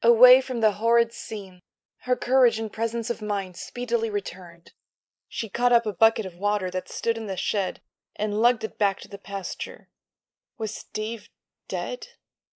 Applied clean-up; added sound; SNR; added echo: neural mask model Resemble Enhance denoiser.